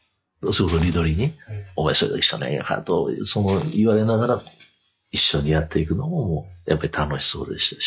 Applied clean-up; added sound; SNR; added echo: classical method log-MMSE.